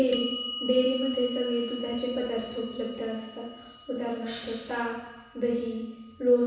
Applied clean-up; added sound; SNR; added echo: none; Clock; 7 dB; reverberation time 1.1 s.